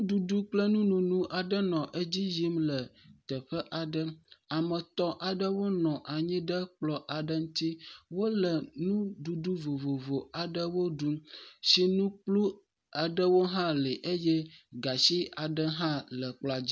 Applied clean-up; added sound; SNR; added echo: none; none; none; none.